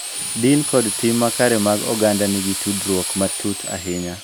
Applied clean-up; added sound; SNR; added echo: none; Drill; 6 dB; none.